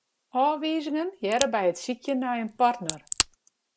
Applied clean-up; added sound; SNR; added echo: none; Crack; 6 dB; none.